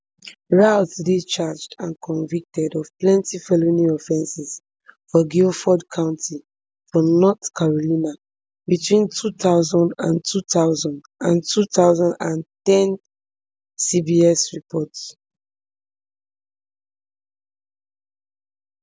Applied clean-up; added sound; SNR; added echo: none; none; none; none.